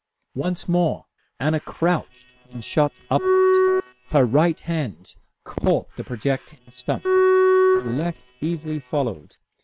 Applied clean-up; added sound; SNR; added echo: neural separator model SepFormer WHAM!.